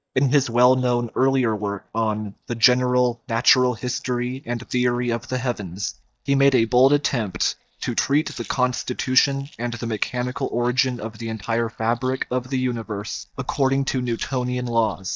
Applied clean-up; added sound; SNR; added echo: neural mask model DeepFilterNet 3.